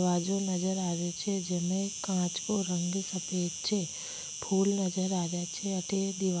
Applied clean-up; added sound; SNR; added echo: none; Insect; 8 dB; none.